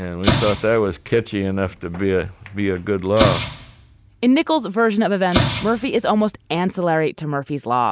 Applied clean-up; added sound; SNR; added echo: none; Explosion; 5 dB; none.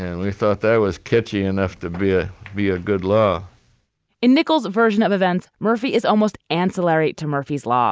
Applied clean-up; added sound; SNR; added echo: none; none; none; none.